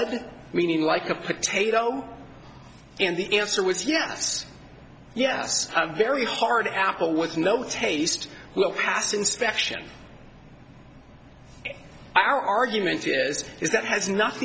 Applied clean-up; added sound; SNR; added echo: none; none; none; none.